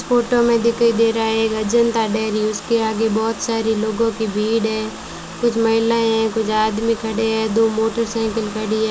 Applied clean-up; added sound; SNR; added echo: none; none; none; none.